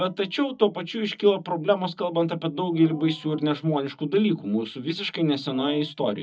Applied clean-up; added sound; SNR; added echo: neural mask model DeepFilterNet 3.